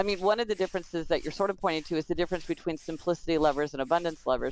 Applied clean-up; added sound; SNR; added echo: none; Hands; 14 dB; none.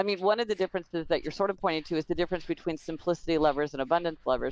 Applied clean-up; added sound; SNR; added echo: neural mask model DeepFilterNet 3.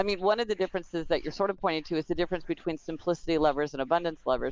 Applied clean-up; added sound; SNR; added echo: neural mask model Resemble Enhance denoiser.